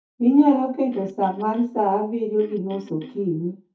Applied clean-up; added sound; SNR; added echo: neural mask model DeepFilterNet 3.